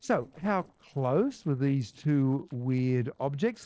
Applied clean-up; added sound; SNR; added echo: neural separator model SepFormer DNS4.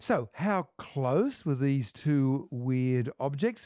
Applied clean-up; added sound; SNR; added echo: none; none; none; none.